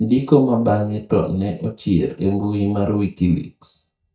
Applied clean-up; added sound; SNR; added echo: neural mask model DeepFilterNet 3.